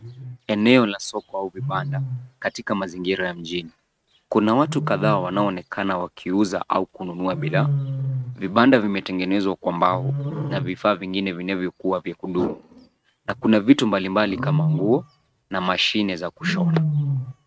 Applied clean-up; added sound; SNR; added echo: neural mask model RNNoise.